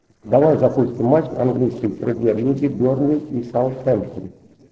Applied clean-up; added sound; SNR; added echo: neural separator model SepFormer DNS4.